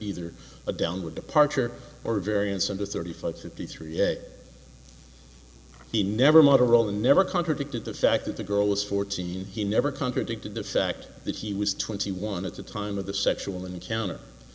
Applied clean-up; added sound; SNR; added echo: none; none; none; none.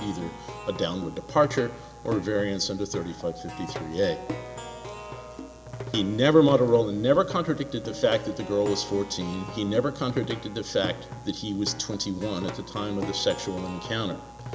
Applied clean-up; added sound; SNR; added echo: none; Plucked string instrument; 11 dB; none.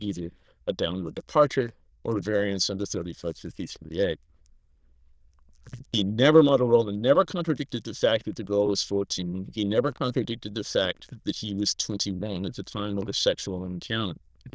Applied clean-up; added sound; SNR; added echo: neural diffusion model UNIVERSE++.